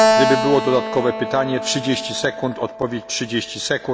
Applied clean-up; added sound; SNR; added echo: none; Keyboard (musical); 1 dB; none.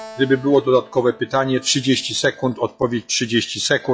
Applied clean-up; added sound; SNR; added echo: classical method log-MMSE.